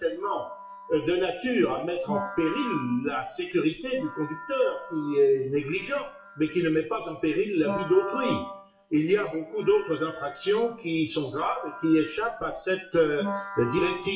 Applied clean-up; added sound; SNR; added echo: classical method WPE with log-MMSE.